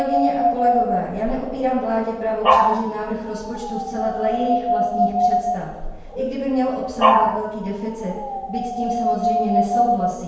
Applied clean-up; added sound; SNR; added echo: none; Dog; -3 dB; reverberation time 1.1 s.